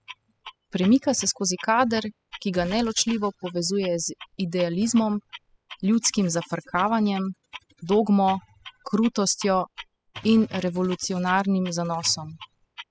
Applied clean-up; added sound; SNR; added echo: classical method spectral subtraction.